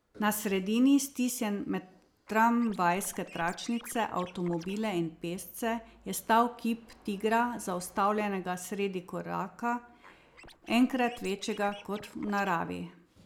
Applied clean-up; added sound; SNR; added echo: none; Scratching (performance technique); 20 dB; none.